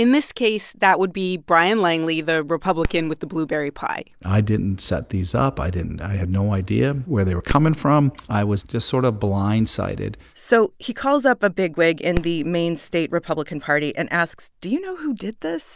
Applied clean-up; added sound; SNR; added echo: none; Fireworks; 17 dB; none.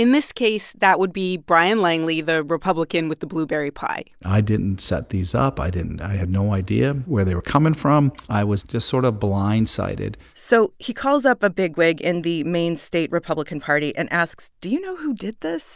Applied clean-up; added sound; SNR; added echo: none; none; none; none.